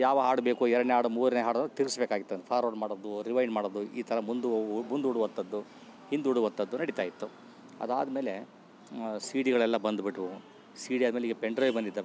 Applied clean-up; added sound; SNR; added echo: none; none; none; none.